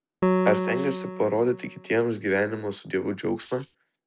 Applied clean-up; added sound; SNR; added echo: none; Piano + Tambourine; 3 dB; none.